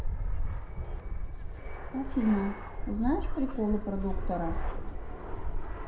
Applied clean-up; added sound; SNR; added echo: none; Fixed-wing aircraft, airplane; -2 dB; reverberation time 0.5 s.